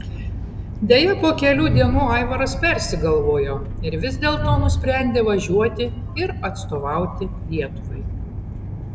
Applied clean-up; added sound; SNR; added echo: none; Train; 3 dB; none.